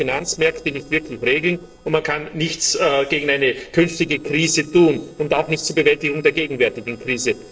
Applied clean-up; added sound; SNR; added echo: neural separator model SepFormer DNS4.